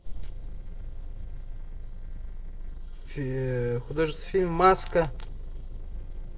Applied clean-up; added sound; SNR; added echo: neural separator model SepFormer DNS4.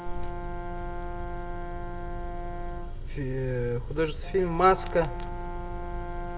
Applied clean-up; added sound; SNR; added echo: none; Brass instrument; 11 dB; reverberation time 1.1 s.